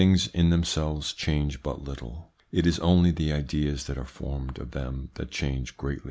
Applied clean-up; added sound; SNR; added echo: none; none; none; none.